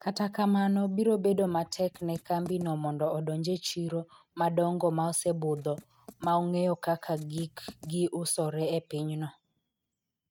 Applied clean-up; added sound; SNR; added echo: neural mask model RNNoise.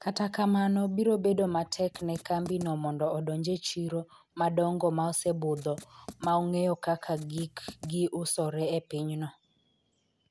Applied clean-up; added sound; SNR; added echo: none; Writing; 18 dB; none.